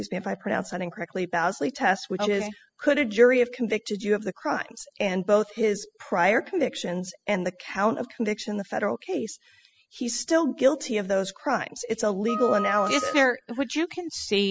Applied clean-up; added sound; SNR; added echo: classical method spectral subtraction.